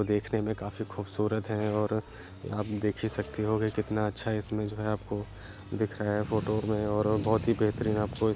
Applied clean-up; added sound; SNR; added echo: none; Bass guitar; 18 dB; none.